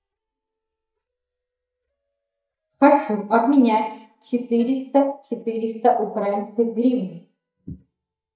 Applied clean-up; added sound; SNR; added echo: neural mask model DeepFilterNet 3.